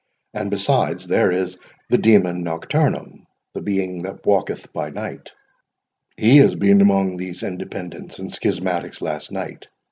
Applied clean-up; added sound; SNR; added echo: none; none; none; none.